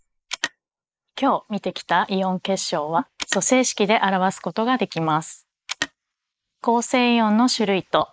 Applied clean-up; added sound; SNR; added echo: neural mask model Resemble Enhance denoiser.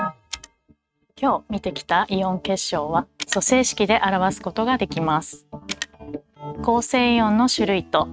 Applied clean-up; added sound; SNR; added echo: neural mask model RNNoise.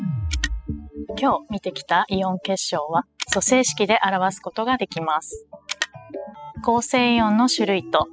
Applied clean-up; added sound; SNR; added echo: classical method spectral subtraction.